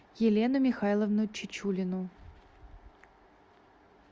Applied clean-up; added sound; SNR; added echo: none; none; none; none.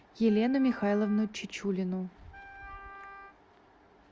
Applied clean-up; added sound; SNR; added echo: none; Wind instrument, woodwind instrument; 17 dB; none.